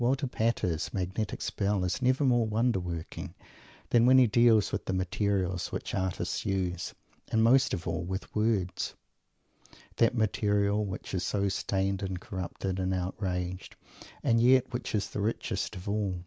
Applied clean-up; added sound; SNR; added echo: none; none; none; none.